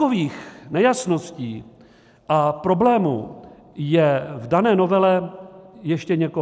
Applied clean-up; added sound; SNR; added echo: none; none; none; none.